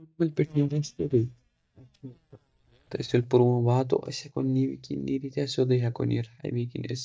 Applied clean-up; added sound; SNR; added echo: neural mask model DeepFilterNet 3.